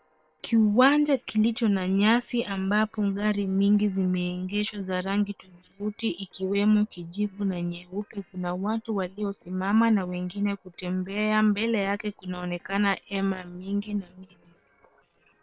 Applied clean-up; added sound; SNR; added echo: neural separator model SepFormer WHAM!.